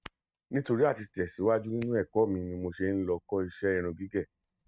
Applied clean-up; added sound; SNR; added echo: neural mask model RNNoise.